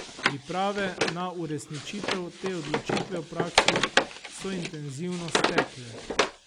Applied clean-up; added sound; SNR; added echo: none; Wood; -4 dB; none.